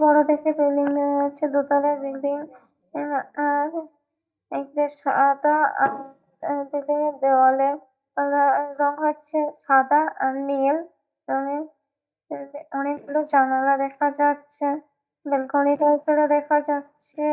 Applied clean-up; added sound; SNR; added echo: neural mask model DeepFilterNet 3.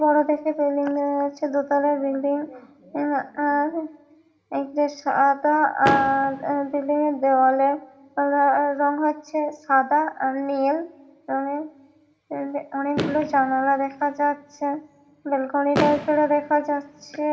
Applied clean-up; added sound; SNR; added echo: none; Fireworks; 14 dB; reverberation time 0.8 s.